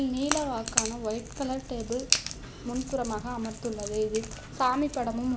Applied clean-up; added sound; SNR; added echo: none; Crack / Crackle; 4 dB; none.